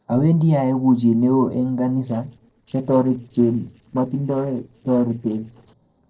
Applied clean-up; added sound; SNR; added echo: neural separator model SepFormer DNS4.